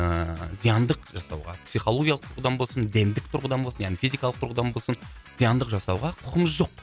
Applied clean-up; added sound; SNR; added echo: none; none; none; none.